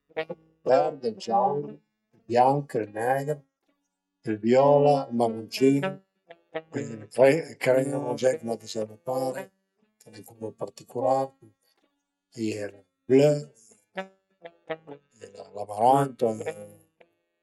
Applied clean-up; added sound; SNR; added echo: neural mask model DeepFilterNet 3.